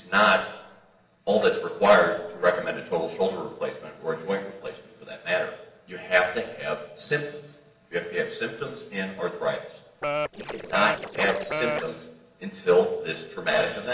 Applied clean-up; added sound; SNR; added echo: neural separator model SepFormer DNS4.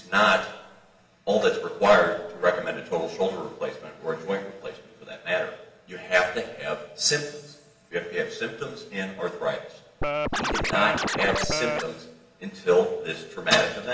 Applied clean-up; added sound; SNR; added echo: none; Scratching (performance technique); 0 dB; reverberation time 1.1 s.